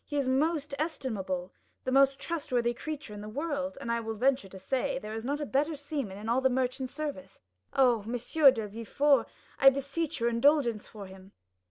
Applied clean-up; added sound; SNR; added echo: none; none; none; none.